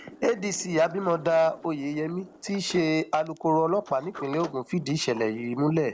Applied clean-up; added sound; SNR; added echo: none; Sliding door; 19 dB; none.